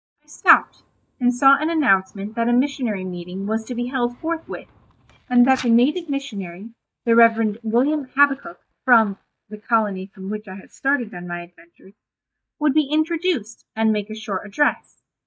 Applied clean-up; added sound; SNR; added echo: neural mask model DeepFilterNet 3.